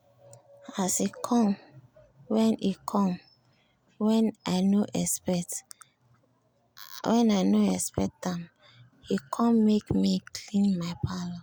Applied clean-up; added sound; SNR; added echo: none; none; none; none.